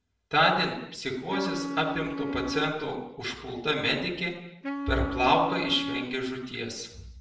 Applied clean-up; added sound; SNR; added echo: none; Wind instrument, woodwind instrument; 7 dB; reverberation time 0.7 s.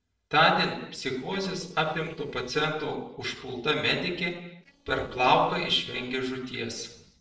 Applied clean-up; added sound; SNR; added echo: neural separator model SepFormer DNS4.